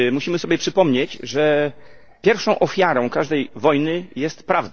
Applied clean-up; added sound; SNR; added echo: neural separator model SepFormer DNS4.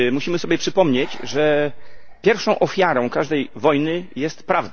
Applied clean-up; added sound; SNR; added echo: none; Breathing; 12 dB; none.